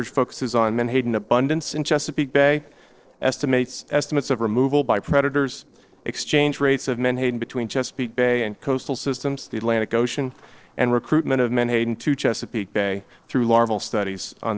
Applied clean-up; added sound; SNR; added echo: neural separator model SepFormer DNS4.